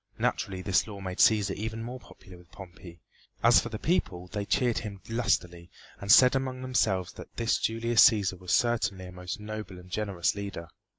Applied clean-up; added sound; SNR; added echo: neural mask model Resemble Enhance denoiser.